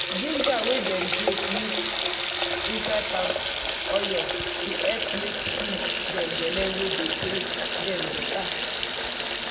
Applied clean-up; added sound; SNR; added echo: none; Water tap, faucet; -4 dB; reverberation time 1.0 s.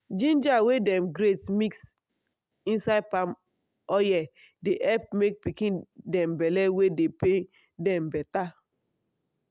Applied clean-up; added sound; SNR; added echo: none; none; none; none.